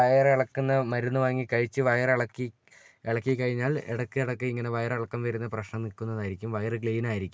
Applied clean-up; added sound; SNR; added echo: none; none; none; none.